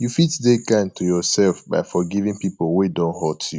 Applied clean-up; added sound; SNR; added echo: none; none; none; none.